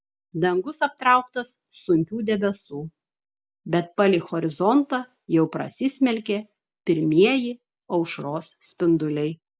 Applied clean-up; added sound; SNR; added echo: none; none; none; none.